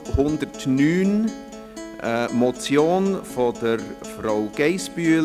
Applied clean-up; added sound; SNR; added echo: none; Acoustic guitar; 15 dB; none.